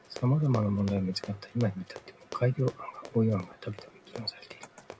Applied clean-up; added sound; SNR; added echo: none; Run; 17 dB; none.